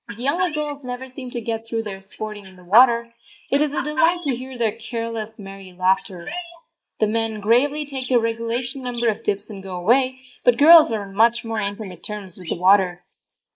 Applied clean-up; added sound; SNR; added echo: neural mask model Resemble Enhance denoiser.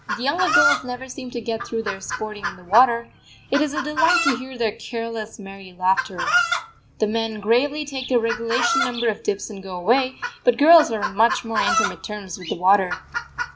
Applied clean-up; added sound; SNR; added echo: none; Chicken, rooster; 4 dB; none.